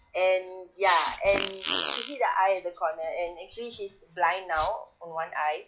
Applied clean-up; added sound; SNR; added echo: classical method log-MMSE.